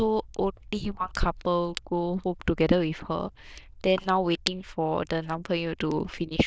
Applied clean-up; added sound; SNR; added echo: neural diffusion model UNIVERSE++.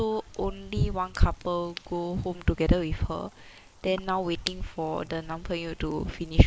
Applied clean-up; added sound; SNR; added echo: neural mask model Resemble Enhance denoiser.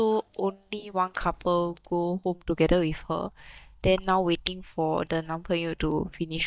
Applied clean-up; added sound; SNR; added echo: neural mask model DeepFilterNet 3.